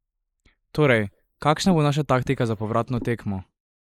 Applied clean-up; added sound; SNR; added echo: neural mask model Resemble Enhance denoiser.